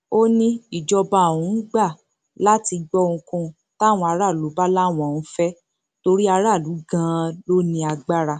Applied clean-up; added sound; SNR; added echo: none; none; none; none.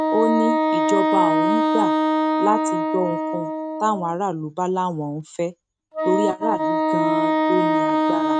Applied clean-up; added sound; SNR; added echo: neural mask model RNNoise.